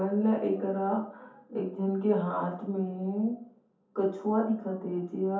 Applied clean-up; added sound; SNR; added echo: none; none; none; reverberation time 0.5 s.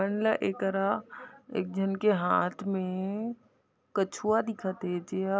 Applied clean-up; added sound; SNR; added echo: none; none; none; none.